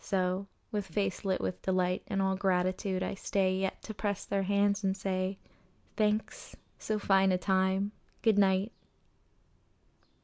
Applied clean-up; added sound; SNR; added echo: none; none; none; none.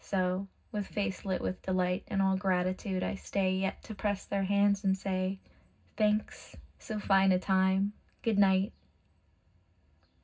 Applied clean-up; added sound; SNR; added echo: none; none; none; reverberation time 0.4 s.